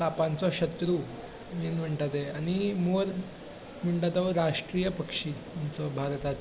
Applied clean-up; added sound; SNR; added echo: none; none; none; none.